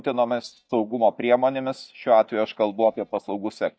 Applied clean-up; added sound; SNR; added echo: neural mask model DeepFilterNet 3.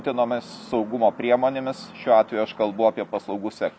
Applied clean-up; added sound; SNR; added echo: none; none; none; none.